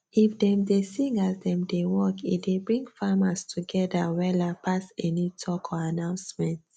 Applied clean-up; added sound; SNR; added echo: none; none; none; none.